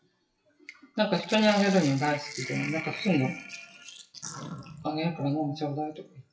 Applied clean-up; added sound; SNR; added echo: classical method WPE with log-MMSE.